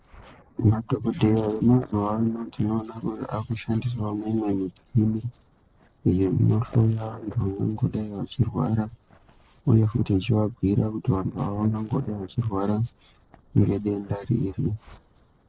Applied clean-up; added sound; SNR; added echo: neural separator model SepFormer DNS4.